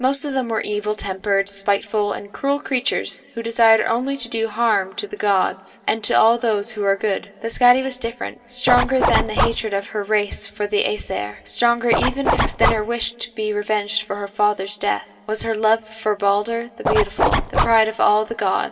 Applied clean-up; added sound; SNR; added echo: none; Zipper (clothing); -1 dB; reverberation time 2.1 s.